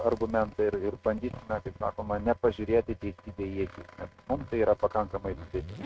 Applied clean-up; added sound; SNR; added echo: neural mask model RNNoise.